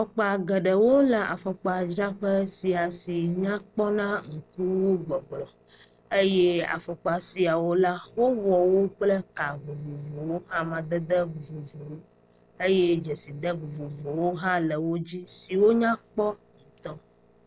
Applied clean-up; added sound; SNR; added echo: neural separator model SepFormer DNS4.